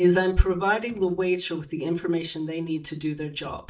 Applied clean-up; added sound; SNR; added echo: neural mask model DeepFilterNet 3.